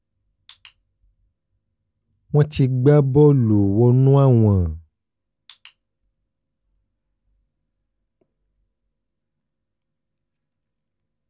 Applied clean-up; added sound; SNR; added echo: none; none; none; none.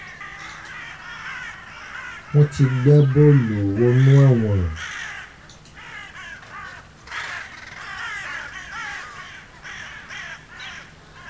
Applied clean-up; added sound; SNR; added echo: none; Crow; 14 dB; reverberation time 0.2 s.